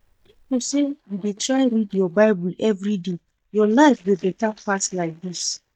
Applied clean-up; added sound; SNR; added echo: neural mask model DeepFilterNet 3.